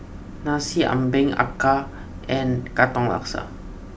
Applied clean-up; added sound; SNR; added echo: none; none; none; none.